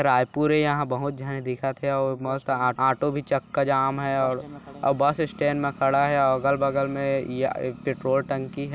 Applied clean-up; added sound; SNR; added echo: none; none; none; none.